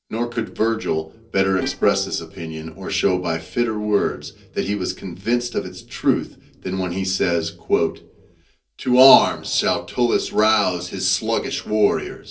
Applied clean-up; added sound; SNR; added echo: neural separator model SepFormer DNS4.